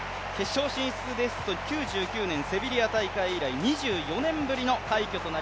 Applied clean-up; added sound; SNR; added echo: none; none; none; none.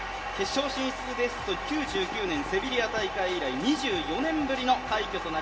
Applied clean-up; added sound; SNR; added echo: none; Knock / Wood; 16 dB; reverberation time 0.8 s.